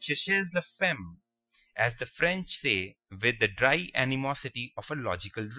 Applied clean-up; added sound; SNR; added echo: classical method Wiener filter.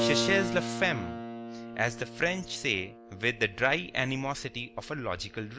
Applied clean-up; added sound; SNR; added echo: none; Keyboard (musical); 5 dB; none.